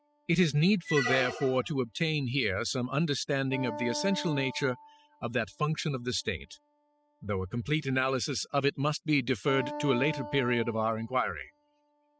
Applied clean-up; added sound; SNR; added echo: classical method spectral subtraction.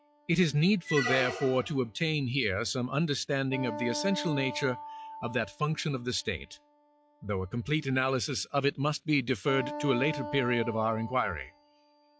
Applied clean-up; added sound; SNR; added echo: classical method log-MMSE.